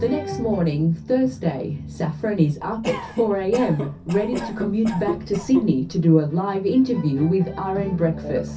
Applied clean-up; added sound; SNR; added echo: none; Cough; 10 dB; reverberation time 0.3 s.